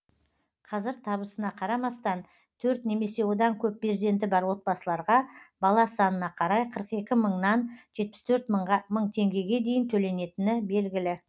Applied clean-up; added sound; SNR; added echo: none; none; none; none.